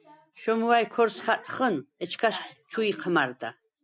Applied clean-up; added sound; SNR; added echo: none; none; none; none.